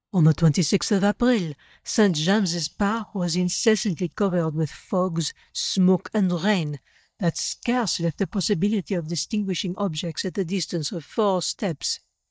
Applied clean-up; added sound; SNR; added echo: neural mask model DeepFilterNet 3.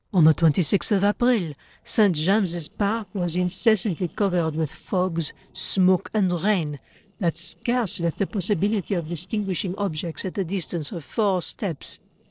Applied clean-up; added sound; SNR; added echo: neural separator model SepFormer DNS4.